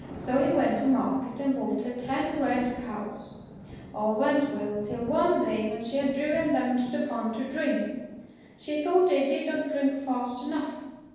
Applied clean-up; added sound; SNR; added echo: none; Thunder; 17 dB; reverberation time 1.3 s.